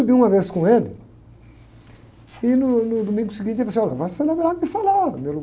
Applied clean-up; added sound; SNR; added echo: none; none; none; none.